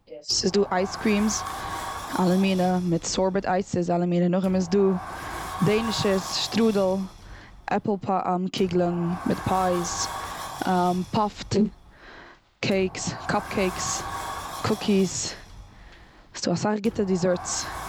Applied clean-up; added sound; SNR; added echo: none; Sliding door; 12 dB; none.